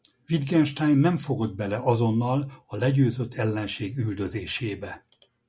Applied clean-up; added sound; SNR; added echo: none; none; none; none.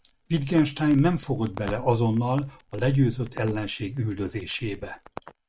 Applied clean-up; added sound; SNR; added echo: neural mask model RNNoise.